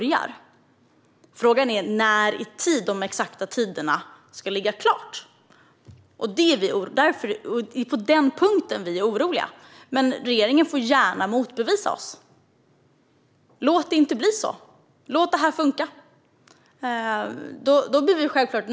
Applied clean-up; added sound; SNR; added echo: none; none; none; none.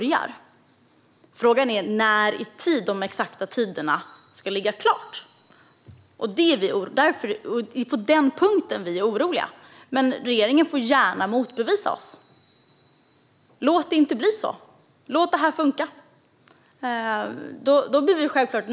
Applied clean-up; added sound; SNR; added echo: none; Cricket; 16 dB; none.